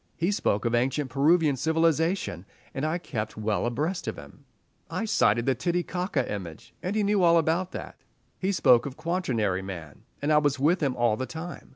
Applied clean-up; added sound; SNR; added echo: none; none; none; none.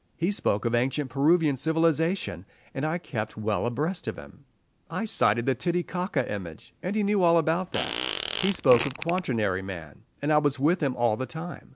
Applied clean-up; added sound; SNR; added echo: none; Fart; 7 dB; none.